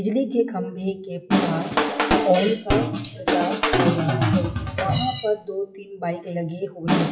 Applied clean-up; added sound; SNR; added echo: classical method WPE with log-MMSE.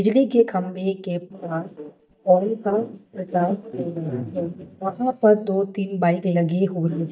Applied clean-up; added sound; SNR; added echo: neural mask model DeepFilterNet 3.